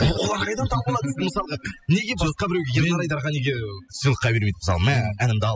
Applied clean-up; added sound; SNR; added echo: classical method spectral subtraction.